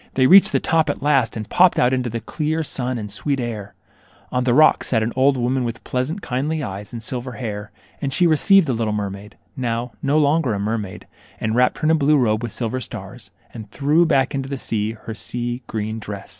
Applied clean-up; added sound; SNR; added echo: none; none; none; none.